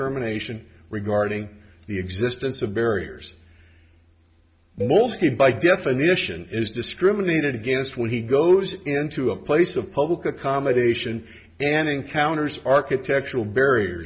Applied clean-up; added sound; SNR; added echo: none; Cowbell; 14 dB; none.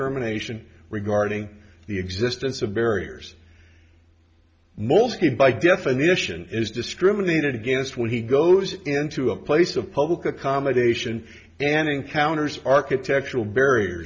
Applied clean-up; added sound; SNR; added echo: none; none; none; none.